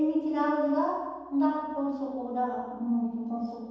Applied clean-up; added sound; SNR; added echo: none; none; none; reverberation time 1.2 s.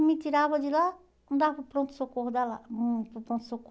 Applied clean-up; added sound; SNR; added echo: none; none; none; none.